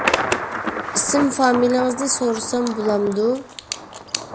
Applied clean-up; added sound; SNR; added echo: none; Zipper (clothing) + Thunder; 5 dB; none.